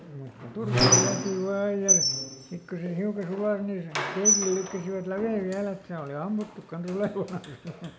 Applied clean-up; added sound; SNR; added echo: none; Squeak; -1 dB; none.